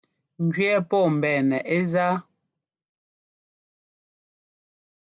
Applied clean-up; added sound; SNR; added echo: none; none; none; none.